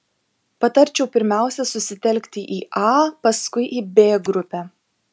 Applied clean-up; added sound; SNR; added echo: none; none; none; none.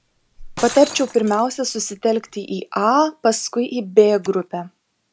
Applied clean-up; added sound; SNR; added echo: none; Shatter; 19 dB; none.